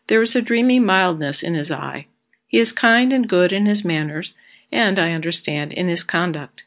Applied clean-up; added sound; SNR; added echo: none; none; none; none.